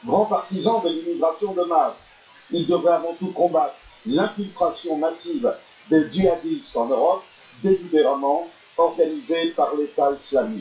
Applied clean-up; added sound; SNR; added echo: classical method WPE with log-MMSE.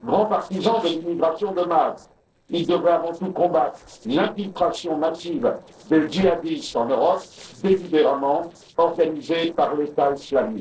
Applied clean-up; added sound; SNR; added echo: neural separator model SepFormer DNS4.